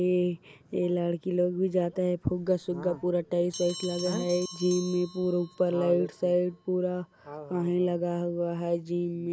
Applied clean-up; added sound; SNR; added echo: none; Bell; 20 dB; none.